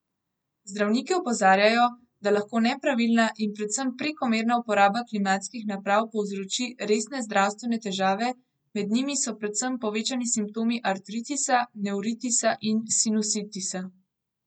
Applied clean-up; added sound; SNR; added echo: none; none; none; none.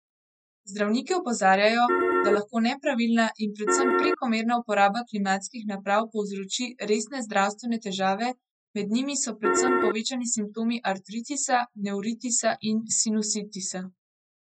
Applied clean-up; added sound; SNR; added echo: classical method Wiener filter.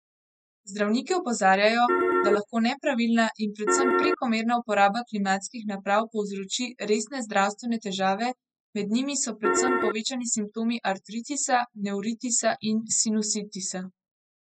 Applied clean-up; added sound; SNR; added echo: classical method spectral subtraction.